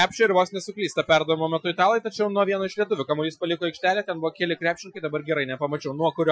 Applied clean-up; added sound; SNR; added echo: classical method Wiener filter.